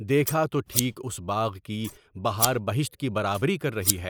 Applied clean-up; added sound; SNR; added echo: neural mask model Resemble Enhance denoiser.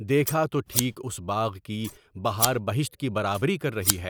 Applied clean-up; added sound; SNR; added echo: none; Scissors; 6 dB; none.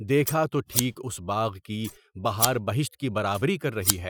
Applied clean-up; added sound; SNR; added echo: classical method Wiener filter.